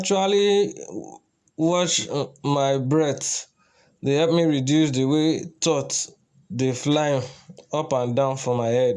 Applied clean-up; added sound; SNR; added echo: none; none; none; none.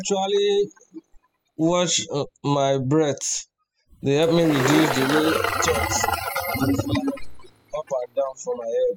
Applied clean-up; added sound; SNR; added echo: classical method spectral subtraction.